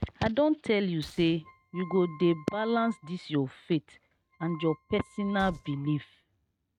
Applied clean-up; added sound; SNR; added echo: neural mask model RNNoise.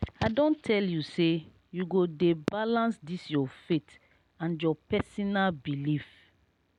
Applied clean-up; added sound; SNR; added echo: none; none; none; none.